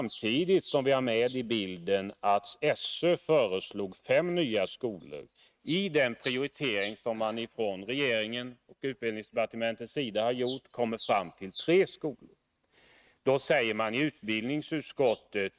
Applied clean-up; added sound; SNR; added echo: neural mask model RNNoise.